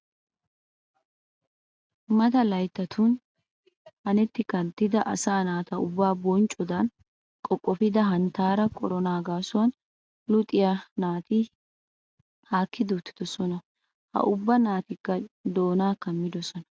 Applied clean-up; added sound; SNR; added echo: none; none; none; none.